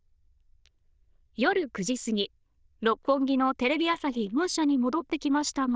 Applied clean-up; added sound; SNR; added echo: neural diffusion model UNIVERSE++.